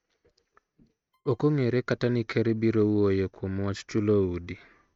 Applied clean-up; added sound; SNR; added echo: neural mask model RNNoise.